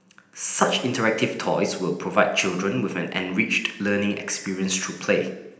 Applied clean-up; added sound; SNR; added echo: none; none; none; reverberation time 0.8 s.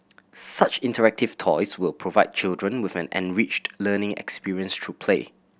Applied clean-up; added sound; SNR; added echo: none; none; none; none.